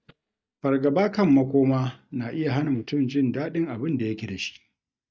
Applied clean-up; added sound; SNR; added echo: neural mask model DeepFilterNet 3.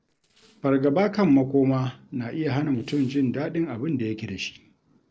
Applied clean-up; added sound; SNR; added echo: neural separator model SepFormer DNS4.